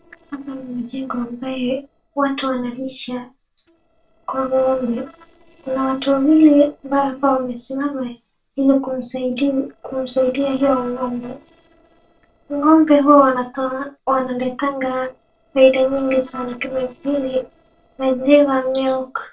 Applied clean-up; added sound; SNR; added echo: neural separator model SepFormer DNS4.